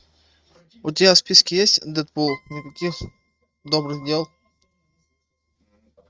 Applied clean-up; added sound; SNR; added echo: neural mask model RNNoise.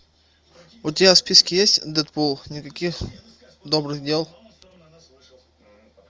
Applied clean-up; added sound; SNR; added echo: none; none; none; none.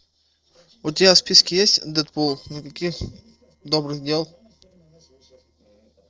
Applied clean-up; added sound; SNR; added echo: neural separator model SepFormer DNS4.